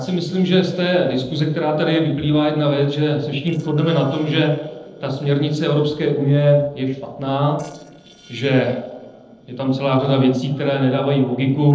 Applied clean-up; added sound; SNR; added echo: neural separator model SepFormer DNS4.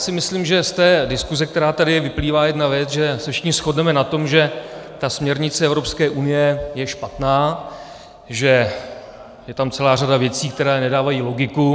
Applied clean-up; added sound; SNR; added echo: none; none; none; none.